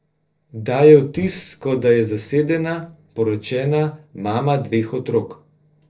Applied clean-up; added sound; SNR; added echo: neural separator model SepFormer DNS4.